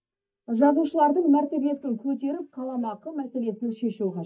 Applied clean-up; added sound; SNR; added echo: neural mask model DeepFilterNet 3.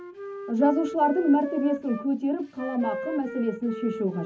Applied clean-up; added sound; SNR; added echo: none; Wind instrument, woodwind instrument; 11 dB; reverberation time 0.4 s.